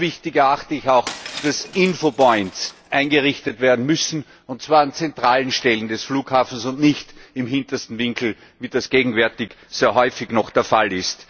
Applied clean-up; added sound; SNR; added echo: none; Shatter; 17 dB; none.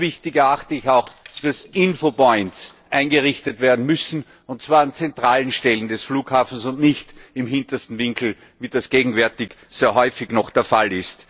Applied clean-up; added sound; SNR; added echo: neural separator model SepFormer DNS4.